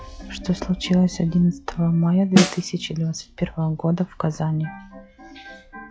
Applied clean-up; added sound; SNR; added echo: classical method log-MMSE.